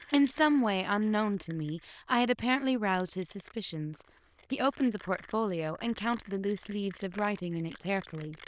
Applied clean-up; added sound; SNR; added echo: neural diffusion model UNIVERSE++.